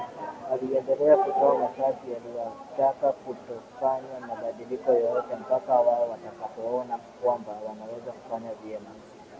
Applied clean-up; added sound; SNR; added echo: none; none; none; none.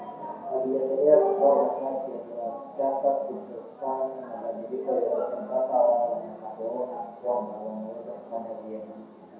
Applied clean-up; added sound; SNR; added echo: none; none; none; reverberation time 0.7 s.